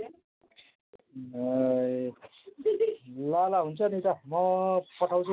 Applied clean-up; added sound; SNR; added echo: none; none; none; none.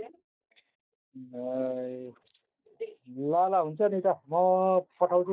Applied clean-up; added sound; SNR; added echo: neural mask model DeepFilterNet 3.